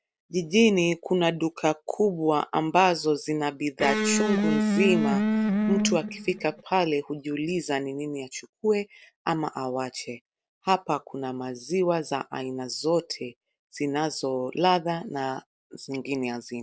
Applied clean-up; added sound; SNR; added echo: none; Electric guitar; -2 dB; none.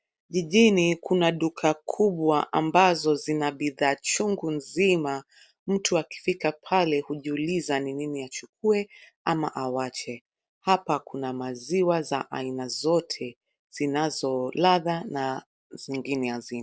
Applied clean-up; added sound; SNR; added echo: none; none; none; none.